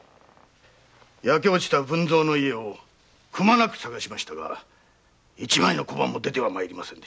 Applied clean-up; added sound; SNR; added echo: none; none; none; none.